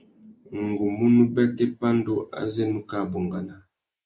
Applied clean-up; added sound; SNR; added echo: neural mask model Resemble Enhance denoiser.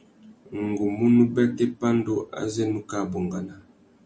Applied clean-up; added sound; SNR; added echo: none; none; none; none.